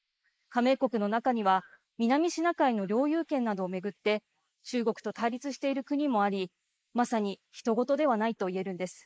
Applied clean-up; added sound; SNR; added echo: neural mask model Resemble Enhance denoiser.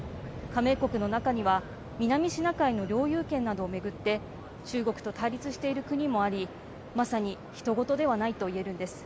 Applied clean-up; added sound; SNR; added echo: none; Waves, surf; 14 dB; none.